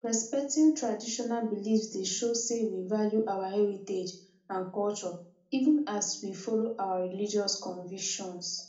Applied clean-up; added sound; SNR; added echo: none; none; none; reverberation time 0.3 s.